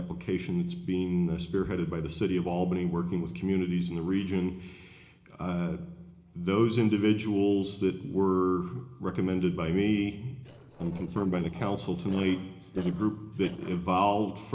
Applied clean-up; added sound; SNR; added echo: neural separator model SepFormer DNS4.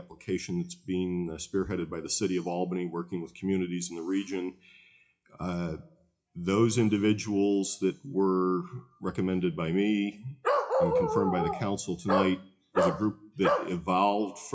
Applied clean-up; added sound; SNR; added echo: classical method WPE with log-MMSE.